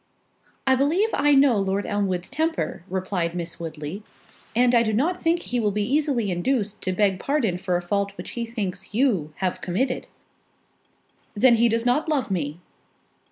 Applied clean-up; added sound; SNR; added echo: none; none; none; none.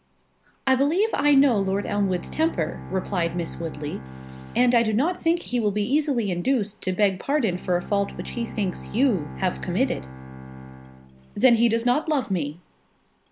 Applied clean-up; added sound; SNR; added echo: none; Bowed string instrument; 15 dB; none.